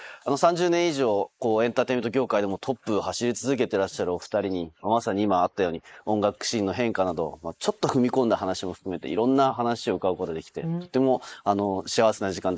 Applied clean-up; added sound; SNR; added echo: neural mask model Resemble Enhance denoiser.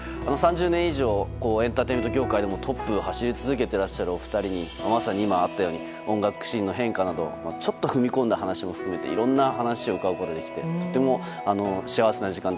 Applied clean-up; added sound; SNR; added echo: none; Bowed string instrument; 13 dB; none.